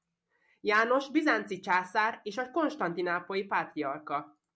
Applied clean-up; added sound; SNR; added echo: none; none; none; none.